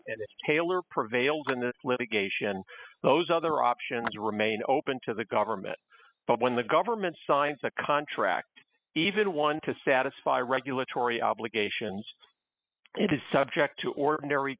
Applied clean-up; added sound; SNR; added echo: classical method spectral subtraction.